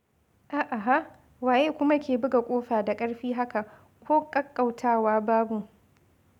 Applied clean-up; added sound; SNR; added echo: none; none; none; none.